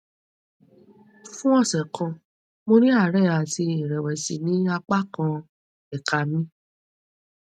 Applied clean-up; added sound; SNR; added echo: none; none; none; none.